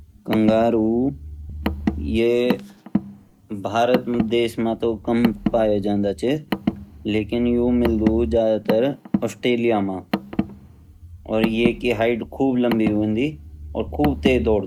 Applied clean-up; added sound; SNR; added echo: none; Car; 7 dB; none.